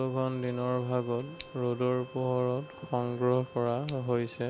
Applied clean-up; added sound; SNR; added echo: none; Scissors + Bowed string instrument; 20 dB; none.